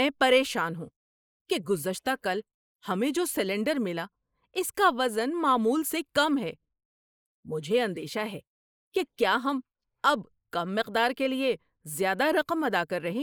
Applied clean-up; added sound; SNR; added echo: neural mask model Resemble Enhance denoiser.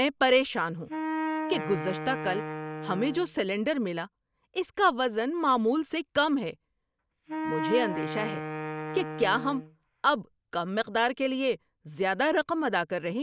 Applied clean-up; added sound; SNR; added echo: none; Wind instrument, woodwind instrument; 6 dB; none.